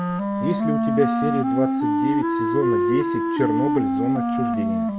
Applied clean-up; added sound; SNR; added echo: none; Wind instrument, woodwind instrument; -5 dB; none.